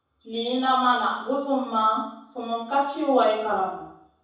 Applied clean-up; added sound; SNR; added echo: none; none; none; reverberation time 0.7 s.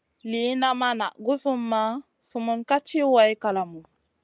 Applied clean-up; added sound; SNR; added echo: none; none; none; none.